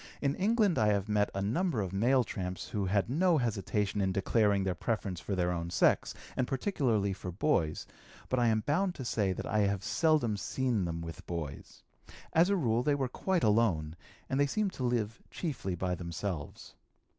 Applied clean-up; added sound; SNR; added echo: none; none; none; none.